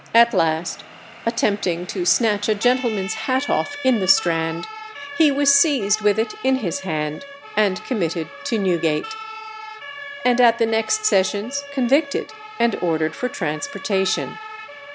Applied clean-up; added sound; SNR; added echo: none; Siren; 14 dB; none.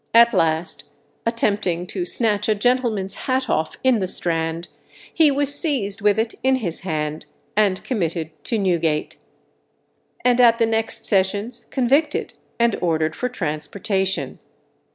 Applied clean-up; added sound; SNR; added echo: none; none; none; none.